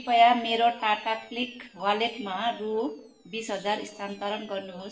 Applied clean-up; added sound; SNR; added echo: neural separator model SepFormer DNS4.